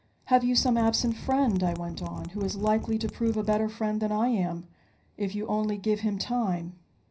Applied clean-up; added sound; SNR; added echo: none; Mechanisms; 12 dB; reverberation time 0.4 s.